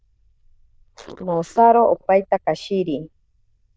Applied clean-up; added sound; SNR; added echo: neural diffusion model UNIVERSE++.